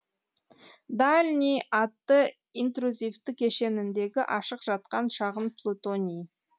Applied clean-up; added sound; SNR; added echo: none; none; none; none.